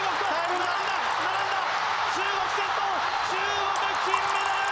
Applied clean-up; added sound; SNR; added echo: none; Liquid; 15 dB; none.